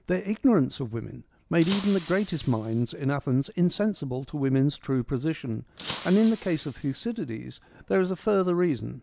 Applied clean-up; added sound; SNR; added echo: none; Shatter; 17 dB; none.